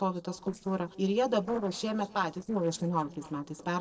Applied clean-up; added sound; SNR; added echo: neural separator model SepFormer DNS4.